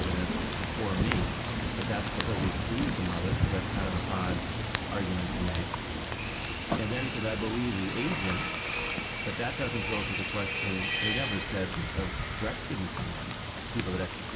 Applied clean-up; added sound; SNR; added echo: none; Rain / Train; -2 dB; none.